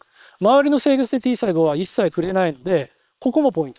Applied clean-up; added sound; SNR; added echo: neural separator model SepFormer WHAM!.